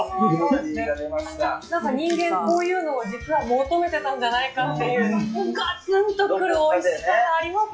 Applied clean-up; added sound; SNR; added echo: classical method log-MMSE.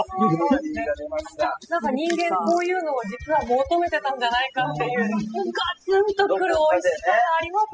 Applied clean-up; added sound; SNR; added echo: classical method spectral subtraction.